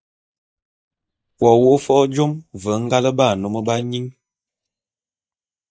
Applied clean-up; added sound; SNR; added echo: neural mask model DeepFilterNet 3.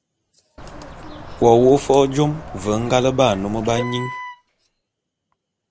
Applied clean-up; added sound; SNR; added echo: none; Wind instrument, woodwind instrument + Bird; 13 dB; none.